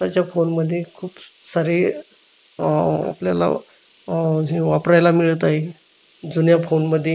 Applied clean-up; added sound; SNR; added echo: neural mask model Resemble Enhance denoiser.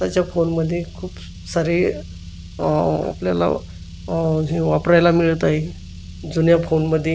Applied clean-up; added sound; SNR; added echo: none; Car; 15 dB; none.